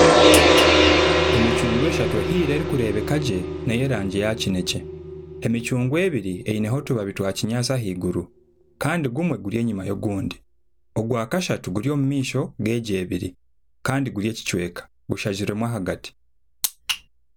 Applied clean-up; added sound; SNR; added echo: none; Gong; -1 dB; none.